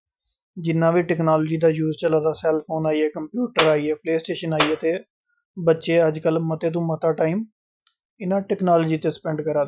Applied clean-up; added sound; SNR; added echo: classical method Wiener filter.